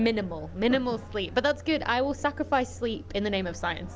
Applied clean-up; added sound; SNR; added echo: none; Idling / Engine starting / Accelerating, revving, vroom / Car; 16 dB; none.